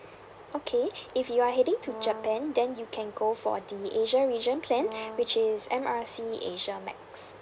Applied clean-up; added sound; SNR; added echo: none; Brass instrument; 12 dB; none.